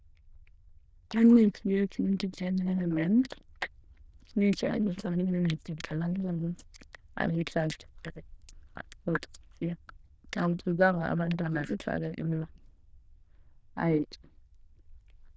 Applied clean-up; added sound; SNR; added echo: neural diffusion model UNIVERSE++.